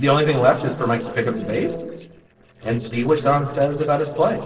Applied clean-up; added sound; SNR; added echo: neural separator model SepFormer DNS4.